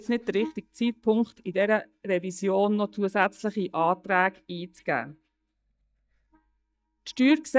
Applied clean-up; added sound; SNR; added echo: neural mask model DeepFilterNet 3.